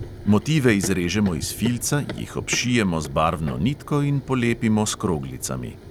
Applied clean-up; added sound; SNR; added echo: none; Run; 14 dB; none.